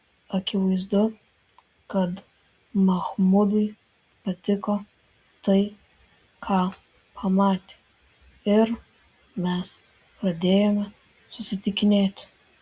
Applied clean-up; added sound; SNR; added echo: none; none; none; none.